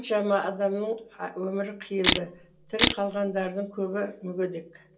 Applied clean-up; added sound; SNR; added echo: none; Camera; -4 dB; reverberation time 0.2 s.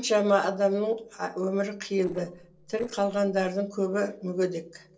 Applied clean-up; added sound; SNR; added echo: neural separator model SepFormer DNS4.